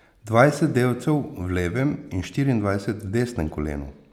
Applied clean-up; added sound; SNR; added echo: none; none; none; none.